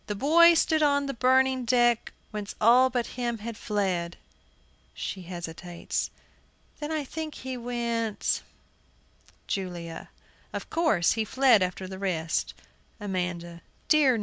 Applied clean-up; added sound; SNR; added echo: none; none; none; none.